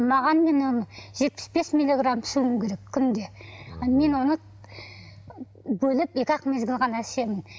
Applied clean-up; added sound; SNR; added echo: none; none; none; none.